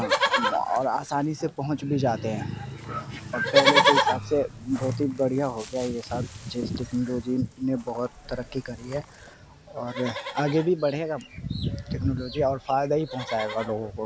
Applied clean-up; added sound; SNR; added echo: none; Livestock, farm animals, working animals; 3 dB; none.